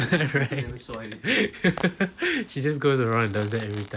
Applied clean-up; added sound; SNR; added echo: none; Crackle / Fireworks; 19 dB; none.